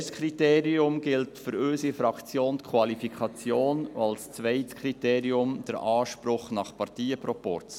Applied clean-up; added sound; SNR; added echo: none; none; none; none.